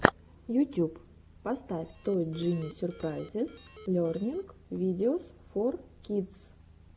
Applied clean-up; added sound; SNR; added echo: none; Alarm; 20 dB; none.